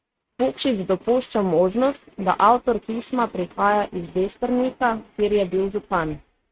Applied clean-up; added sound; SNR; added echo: neural mask model RNNoise.